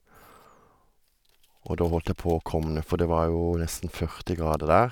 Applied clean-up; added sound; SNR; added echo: none; none; none; none.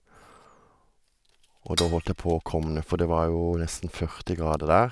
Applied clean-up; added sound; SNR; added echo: none; Cutlery, silverware / Dishes, pots, and pans; 6 dB; none.